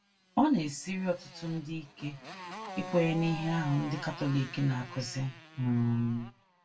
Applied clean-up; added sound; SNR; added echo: none; Motorcycle; 14 dB; reverberation time 0.1 s.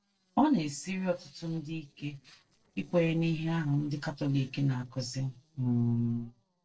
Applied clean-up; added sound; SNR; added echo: neural separator model SepFormer DNS4.